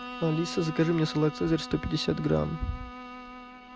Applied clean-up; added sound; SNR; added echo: none; Bowed string instrument; 12 dB; none.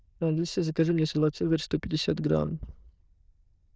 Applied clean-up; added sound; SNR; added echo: neural diffusion model UNIVERSE++.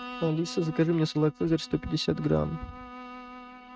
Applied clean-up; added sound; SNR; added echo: neural mask model RNNoise.